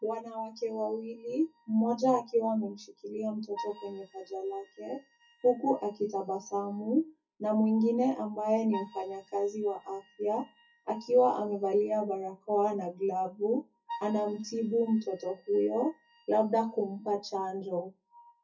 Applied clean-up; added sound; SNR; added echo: classical method WPE with log-MMSE.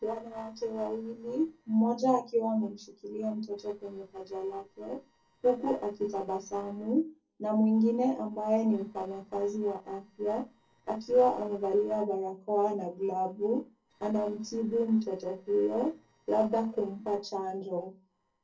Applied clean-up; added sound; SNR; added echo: neural separator model SepFormer DNS4.